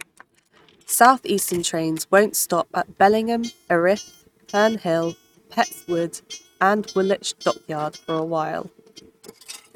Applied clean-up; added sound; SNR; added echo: neural mask model RNNoise.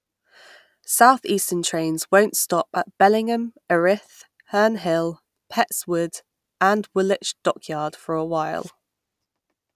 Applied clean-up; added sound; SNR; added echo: none; none; none; none.